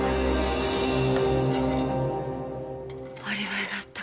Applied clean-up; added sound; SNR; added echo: none; Dishes, pots, and pans / Glass; 19 dB; none.